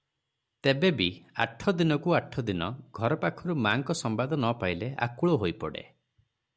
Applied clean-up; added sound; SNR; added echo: none; none; none; none.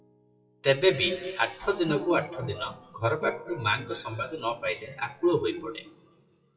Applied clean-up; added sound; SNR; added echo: classical method WPE with log-MMSE.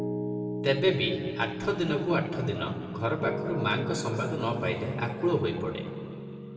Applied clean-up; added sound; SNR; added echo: none; Piano; 5 dB; reverberation time 2.4 s.